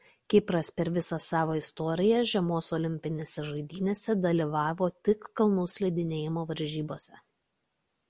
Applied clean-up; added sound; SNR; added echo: none; none; none; none.